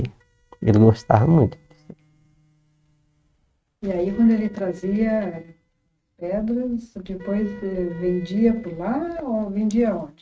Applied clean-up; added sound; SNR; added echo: neural mask model RNNoise.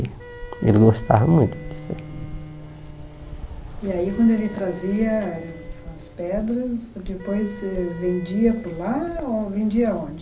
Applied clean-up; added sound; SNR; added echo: none; Wind instrument, woodwind instrument + Bowed string instrument; 18 dB; none.